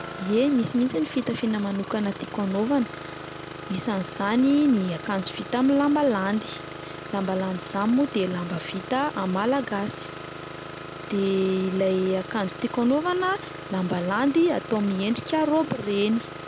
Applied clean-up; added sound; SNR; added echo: none; Engine starting; 12 dB; none.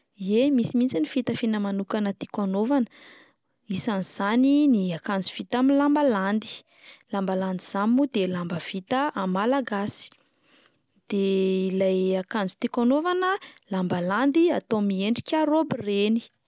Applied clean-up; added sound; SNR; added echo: none; none; none; none.